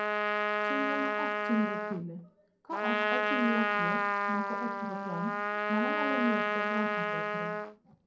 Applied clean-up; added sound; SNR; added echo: none; Trumpet; -4 dB; reverberation time 0.4 s.